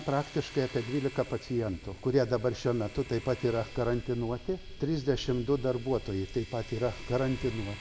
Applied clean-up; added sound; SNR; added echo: none; Domestic sounds, home sounds; 19 dB; reverberation time 1.1 s.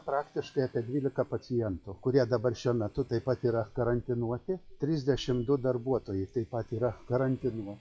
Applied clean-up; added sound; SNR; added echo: classical method WPE with log-MMSE.